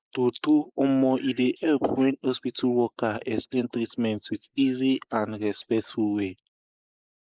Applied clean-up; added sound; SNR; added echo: neural mask model Resemble Enhance denoiser.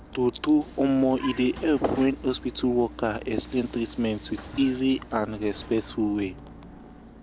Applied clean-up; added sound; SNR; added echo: none; Vehicle; 16 dB; none.